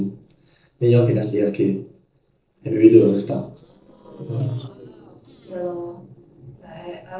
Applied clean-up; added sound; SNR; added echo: neural separator model SepFormer DNS4.